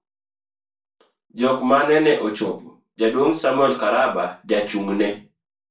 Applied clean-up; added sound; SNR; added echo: none; none; none; reverberation time 0.3 s.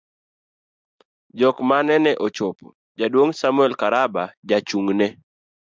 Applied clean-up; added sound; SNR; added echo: none; none; none; none.